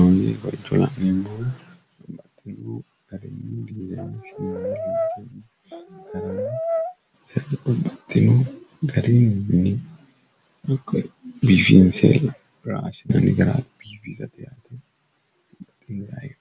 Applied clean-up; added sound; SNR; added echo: none; Brass instrument; 6 dB; none.